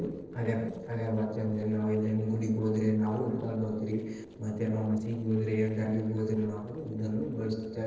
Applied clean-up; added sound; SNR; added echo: neural separator model SepFormer DNS4.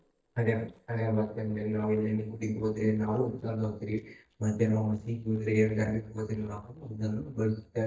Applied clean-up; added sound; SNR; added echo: neural mask model DeepFilterNet 3.